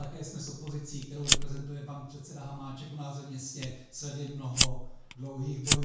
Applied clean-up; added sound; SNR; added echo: none; Fire; -4 dB; reverberation time 0.6 s.